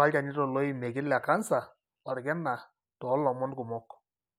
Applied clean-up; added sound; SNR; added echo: none; none; none; none.